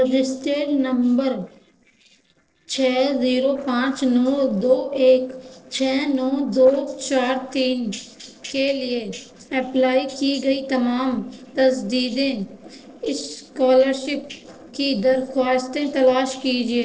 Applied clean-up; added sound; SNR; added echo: neural separator model SepFormer DNS4.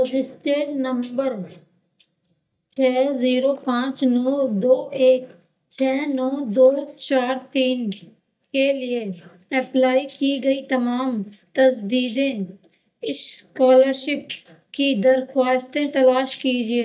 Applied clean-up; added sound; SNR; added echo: neural mask model DeepFilterNet 3.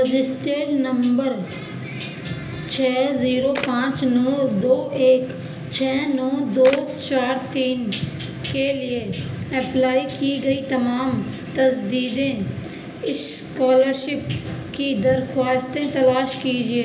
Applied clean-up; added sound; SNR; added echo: none; Camera; 13 dB; reverberation time 1.4 s.